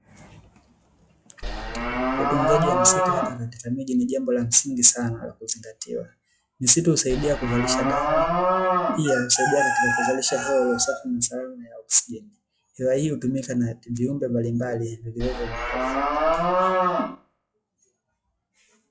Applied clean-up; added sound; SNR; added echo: classical method log-MMSE.